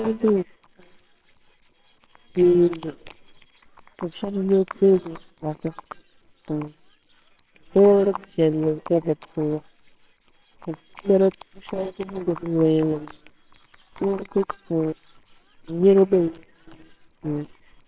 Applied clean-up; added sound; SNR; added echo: neural separator model SepFormer WHAMR!.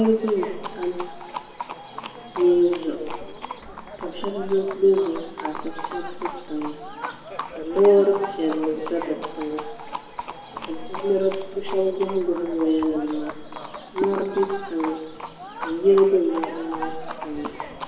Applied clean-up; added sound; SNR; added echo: none; Livestock, farm animals, working animals; 11 dB; reverberation time 1.1 s.